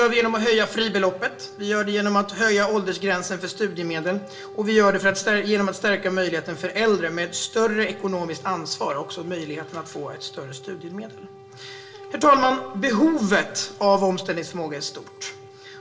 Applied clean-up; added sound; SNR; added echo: none; Brass instrument; 20 dB; reverberation time 0.4 s.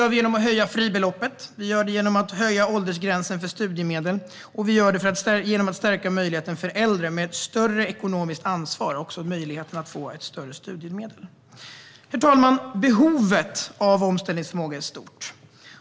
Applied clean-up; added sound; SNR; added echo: none; none; none; none.